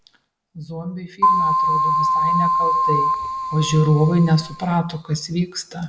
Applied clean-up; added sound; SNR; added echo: none; Keyboard (musical); -3 dB; none.